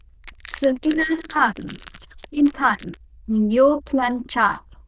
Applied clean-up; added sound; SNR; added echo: neural diffusion model UNIVERSE++.